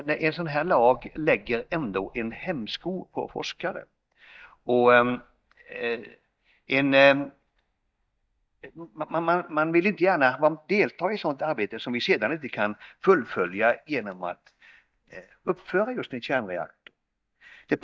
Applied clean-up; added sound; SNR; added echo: neural mask model DeepFilterNet 3.